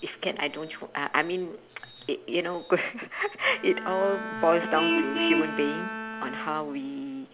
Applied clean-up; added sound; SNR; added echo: none; Bowed string instrument + Vehicle horn, car horn, honking; 4 dB; none.